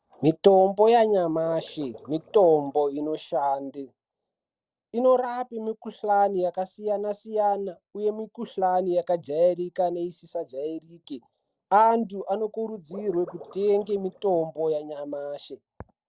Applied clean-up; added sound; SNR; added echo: neural separator model SepFormer DNS4.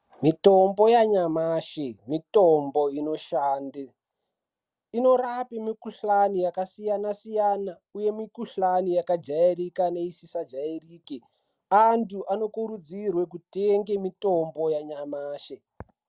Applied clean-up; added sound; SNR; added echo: none; none; none; none.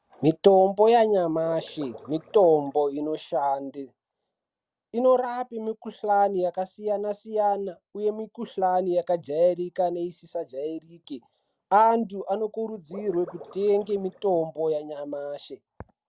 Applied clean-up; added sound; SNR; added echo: none; Water / Liquid; 20 dB; none.